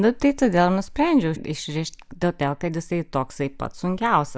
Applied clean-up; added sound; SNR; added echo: none; none; none; none.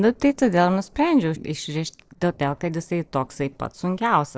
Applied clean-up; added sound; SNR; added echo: neural separator model SepFormer DNS4.